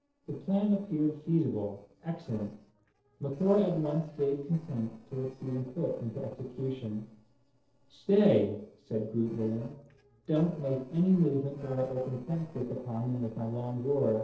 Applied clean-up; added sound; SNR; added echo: neural separator model SepFormer DNS4.